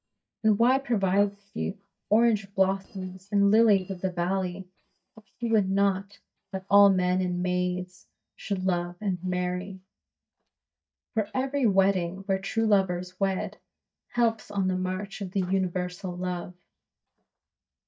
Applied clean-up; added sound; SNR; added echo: neural mask model DeepFilterNet 3.